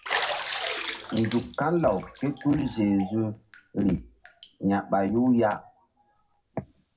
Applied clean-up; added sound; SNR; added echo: none; Bathtub (filling or washing); 9 dB; reverberation time 0.3 s.